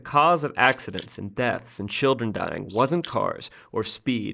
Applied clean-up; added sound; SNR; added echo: neural mask model Resemble Enhance denoiser.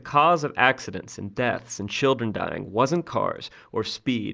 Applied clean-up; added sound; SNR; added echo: none; none; none; none.